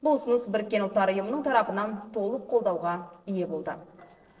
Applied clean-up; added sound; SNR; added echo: neural separator model SepFormer DNS4.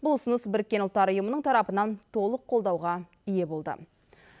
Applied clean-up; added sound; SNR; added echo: none; none; none; none.